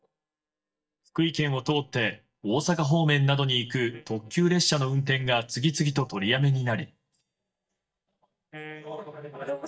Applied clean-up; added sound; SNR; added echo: neural mask model DeepFilterNet 3.